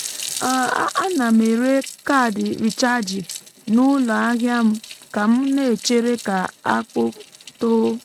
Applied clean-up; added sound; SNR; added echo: neural mask model RNNoise.